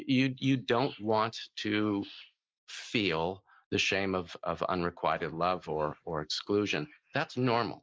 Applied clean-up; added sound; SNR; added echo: neural mask model Resemble Enhance denoiser.